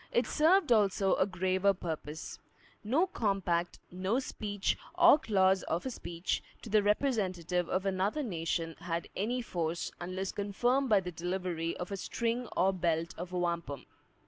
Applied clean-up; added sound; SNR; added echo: none; none; none; none.